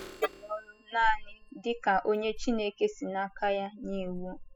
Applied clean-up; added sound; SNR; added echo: classical method spectral subtraction.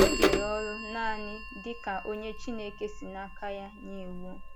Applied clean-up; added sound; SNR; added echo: none; Bird vocalization, bird call, bird song / Telephone; -3 dB; none.